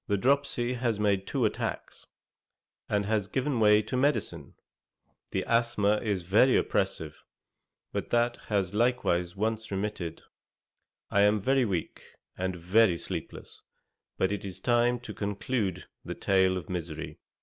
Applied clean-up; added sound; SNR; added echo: none; none; none; none.